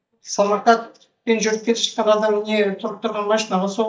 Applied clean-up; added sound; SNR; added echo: neural mask model DeepFilterNet 3.